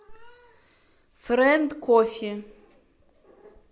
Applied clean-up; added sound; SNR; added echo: none; none; none; none.